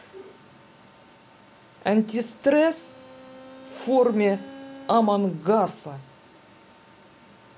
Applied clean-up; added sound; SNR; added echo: none; Bowed string instrument; 19 dB; none.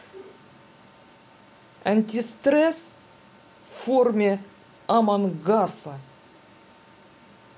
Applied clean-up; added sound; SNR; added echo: none; none; none; none.